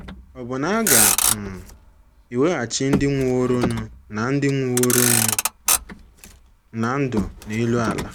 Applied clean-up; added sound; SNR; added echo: none; Motor vehicle (road); 1 dB; none.